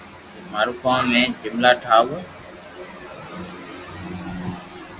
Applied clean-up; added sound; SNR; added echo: none; none; none; none.